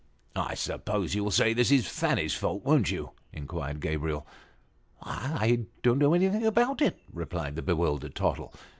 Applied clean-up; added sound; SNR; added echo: none; none; none; none.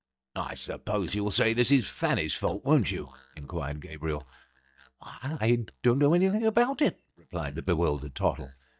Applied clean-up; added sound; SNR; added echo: neural mask model DeepFilterNet 3.